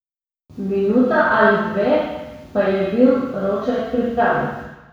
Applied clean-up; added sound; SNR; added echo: none; none; none; reverberation time 1.1 s.